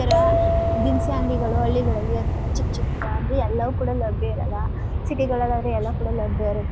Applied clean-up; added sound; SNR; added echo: none; Bell + Aircraft; -5 dB; none.